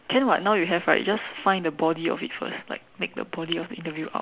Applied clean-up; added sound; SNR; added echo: none; none; none; none.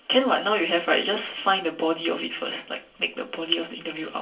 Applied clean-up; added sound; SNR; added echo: none; none; none; reverberation time 0.2 s.